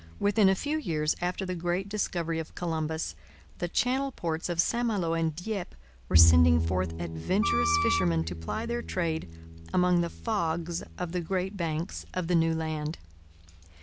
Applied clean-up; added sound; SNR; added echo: none; Wind instrument, woodwind instrument + Bowed string instrument; 4 dB; none.